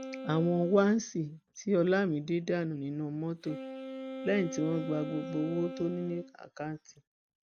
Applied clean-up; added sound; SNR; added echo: none; Wind instrument, woodwind instrument; 12 dB; none.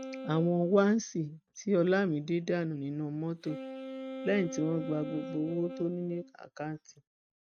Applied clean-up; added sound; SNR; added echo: neural mask model RNNoise.